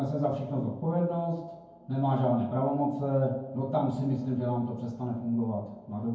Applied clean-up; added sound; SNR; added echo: none; none; none; reverberation time 0.9 s.